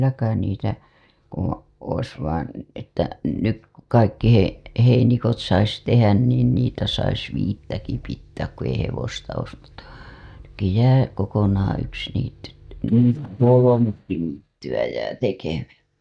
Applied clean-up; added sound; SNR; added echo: neural mask model DeepFilterNet 3.